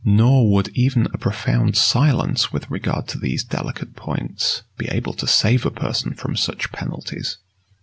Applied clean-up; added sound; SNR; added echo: none; none; none; none.